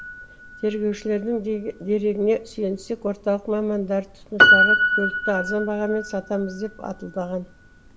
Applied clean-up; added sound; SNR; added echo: none; Piano; -1 dB; none.